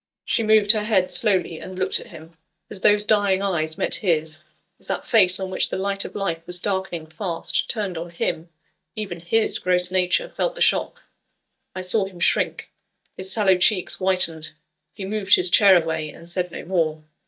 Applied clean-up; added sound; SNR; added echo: neural mask model DeepFilterNet 3.